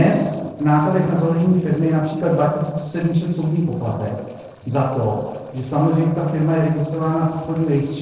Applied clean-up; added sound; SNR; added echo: neural separator model SepFormer DNS4.